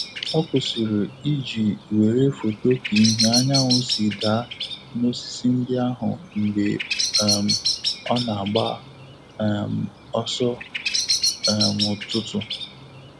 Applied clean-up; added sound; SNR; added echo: none; Bird vocalization, bird call, bird song; 4 dB; none.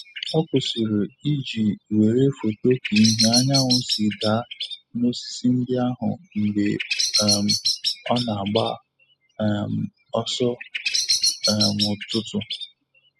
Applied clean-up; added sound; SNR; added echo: classical method spectral subtraction.